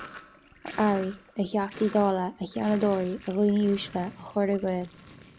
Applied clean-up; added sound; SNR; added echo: none; Sink (filling or washing); 18 dB; none.